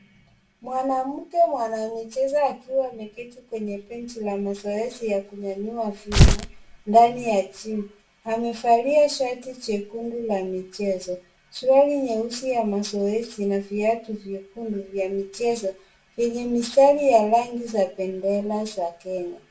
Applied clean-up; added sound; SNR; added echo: none; Tearing; -3 dB; reverberation time 0.3 s.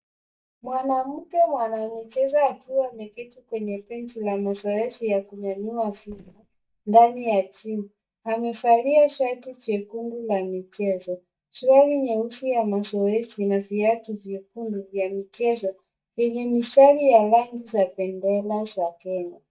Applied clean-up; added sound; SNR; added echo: neural mask model DeepFilterNet 3.